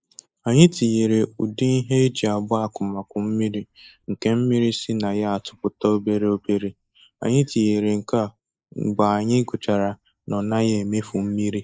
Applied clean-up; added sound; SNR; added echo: neural mask model Resemble Enhance denoiser.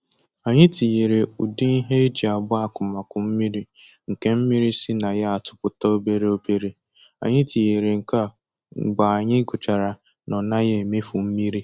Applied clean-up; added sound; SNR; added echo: none; none; none; none.